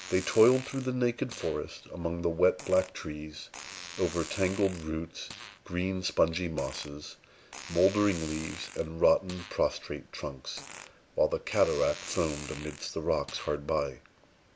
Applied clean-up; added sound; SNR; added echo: none; Fart; 16 dB; none.